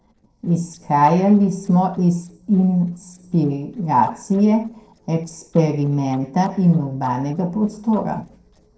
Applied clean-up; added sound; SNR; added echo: neural separator model SepFormer DNS4.